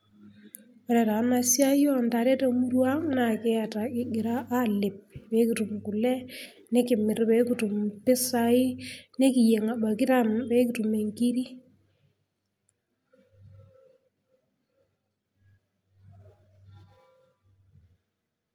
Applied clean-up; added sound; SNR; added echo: none; none; none; none.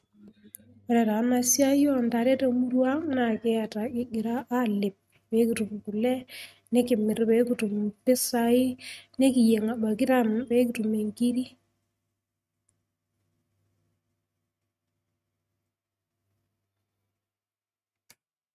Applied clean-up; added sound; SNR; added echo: neural mask model RNNoise.